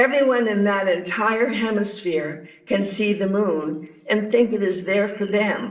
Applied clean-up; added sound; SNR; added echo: neural separator model SepFormer DNS4.